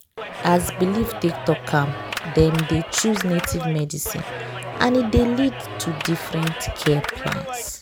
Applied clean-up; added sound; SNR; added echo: none; Clapping; 8 dB; none.